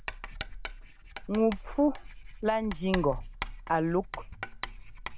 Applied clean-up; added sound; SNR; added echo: none; Writing; 8 dB; none.